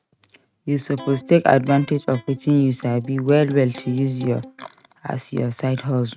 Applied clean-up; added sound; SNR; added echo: neural mask model RNNoise.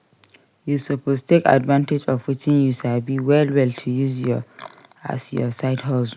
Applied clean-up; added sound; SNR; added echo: none; none; none; none.